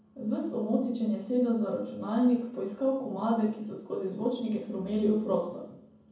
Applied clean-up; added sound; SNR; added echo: none; none; none; reverberation time 0.7 s.